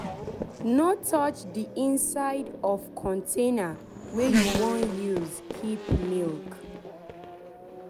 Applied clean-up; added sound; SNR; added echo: none; Race car, auto racing / Accelerating, revving, vroom; 6 dB; none.